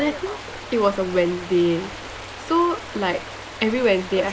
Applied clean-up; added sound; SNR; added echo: none; Stream; 13 dB; none.